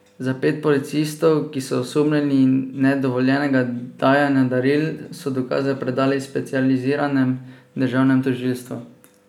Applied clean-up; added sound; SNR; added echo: none; none; none; none.